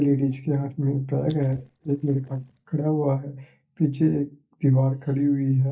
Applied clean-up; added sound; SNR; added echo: neural mask model DeepFilterNet 3.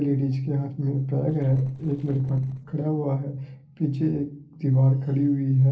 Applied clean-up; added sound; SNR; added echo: neural separator model SepFormer DNS4.